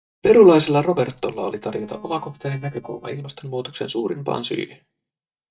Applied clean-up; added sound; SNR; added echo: neural mask model DeepFilterNet 3.